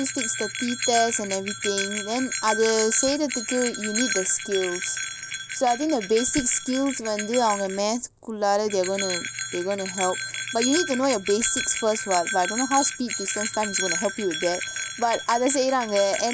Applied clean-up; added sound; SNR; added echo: none; Bell; 6 dB; none.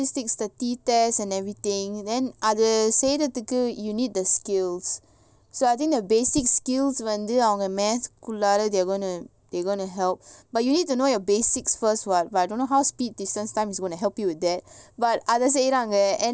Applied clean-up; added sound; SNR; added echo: none; none; none; none.